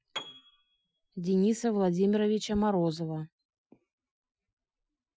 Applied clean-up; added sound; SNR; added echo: classical method Wiener filter.